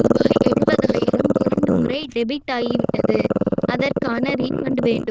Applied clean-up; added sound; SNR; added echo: neural diffusion model UNIVERSE++.